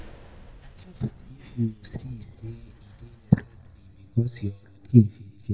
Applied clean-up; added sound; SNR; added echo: neural mask model DeepFilterNet 3.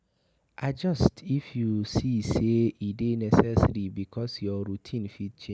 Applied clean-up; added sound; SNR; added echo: none; none; none; none.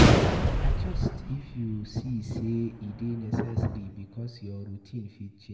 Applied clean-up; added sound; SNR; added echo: none; Gunshot, gunfire; -5 dB; reverberation time 0.9 s.